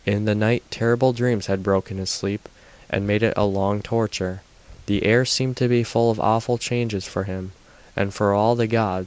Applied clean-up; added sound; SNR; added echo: none; none; none; none.